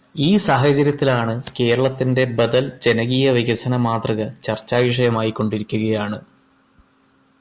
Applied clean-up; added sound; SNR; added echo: none; none; none; none.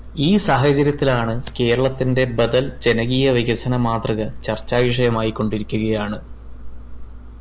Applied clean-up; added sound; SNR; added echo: none; Engine; 12 dB; none.